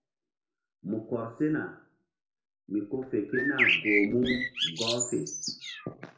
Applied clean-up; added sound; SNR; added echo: none; Bird; -2 dB; reverberation time 0.4 s.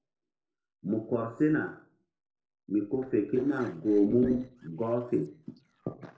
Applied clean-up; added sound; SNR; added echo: neural separator model SepFormer DNS4.